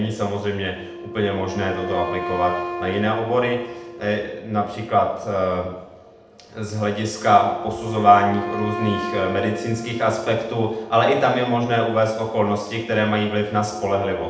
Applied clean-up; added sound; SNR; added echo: none; Wind instrument, woodwind instrument; 12 dB; reverberation time 0.8 s.